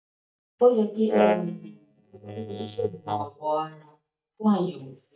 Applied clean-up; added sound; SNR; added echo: neural mask model DeepFilterNet 3.